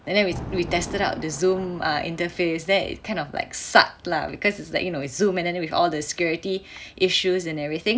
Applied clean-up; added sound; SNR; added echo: none; Thunder; 17 dB; none.